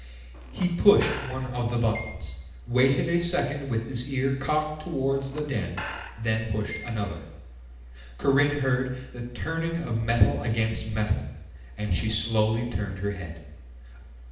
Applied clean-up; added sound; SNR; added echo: none; Squeak / Screech; 15 dB; reverberation time 0.8 s.